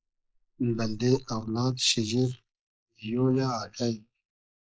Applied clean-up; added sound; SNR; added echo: neural mask model Resemble Enhance denoiser.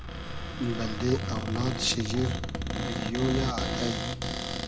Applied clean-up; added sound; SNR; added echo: none; Mechanisms / Bicycle + Cupboard open or close; 0 dB; none.